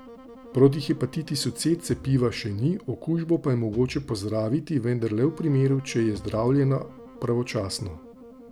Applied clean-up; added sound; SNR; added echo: none; Bass drum / Thump, thud + Wind instrument, woodwind instrument; 19 dB; none.